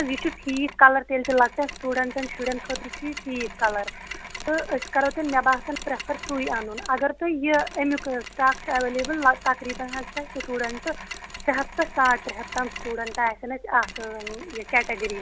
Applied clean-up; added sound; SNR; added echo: none; Mechanisms; 13 dB; none.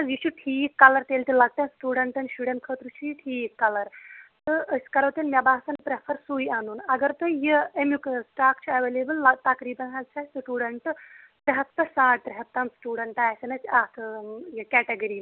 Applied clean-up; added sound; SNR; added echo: none; none; none; none.